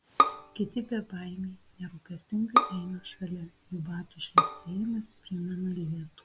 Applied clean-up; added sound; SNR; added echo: none; Bowed string instrument; -4 dB; none.